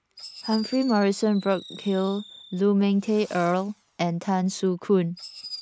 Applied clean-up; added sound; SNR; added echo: none; Fireworks; 19 dB; none.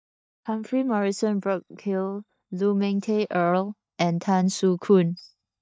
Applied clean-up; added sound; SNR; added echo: neural mask model DeepFilterNet 3.